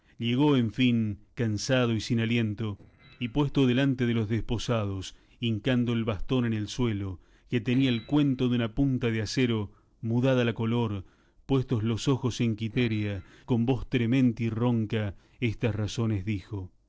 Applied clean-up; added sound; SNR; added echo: neural separator model SepFormer DNS4.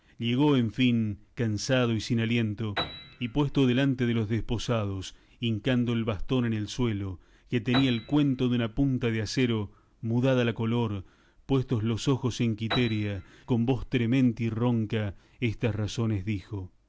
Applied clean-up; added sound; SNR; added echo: none; Piano; 18 dB; none.